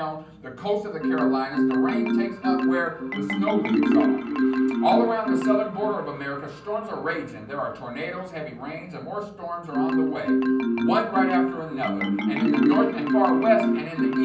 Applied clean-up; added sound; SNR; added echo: none; Marimba, xylophone; -3 dB; reverberation time 0.6 s.